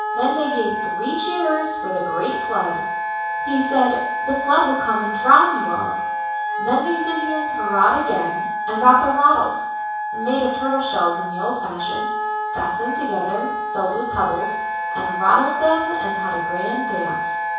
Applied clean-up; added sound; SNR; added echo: none; Wind instrument, woodwind instrument; 3 dB; reverberation time 0.7 s.